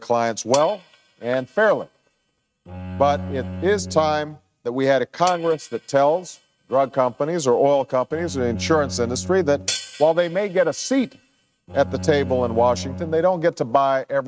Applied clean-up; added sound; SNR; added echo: neural mask model RNNoise.